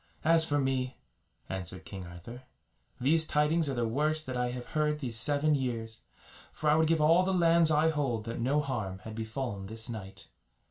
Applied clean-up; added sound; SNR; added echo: none; none; none; reverberation time 0.2 s.